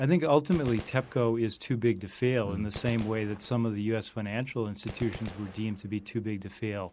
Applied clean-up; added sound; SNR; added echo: none; Gunshot, gunfire; 18 dB; none.